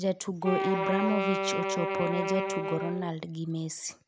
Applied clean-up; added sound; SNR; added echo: none; Wind instrument, woodwind instrument; 1 dB; none.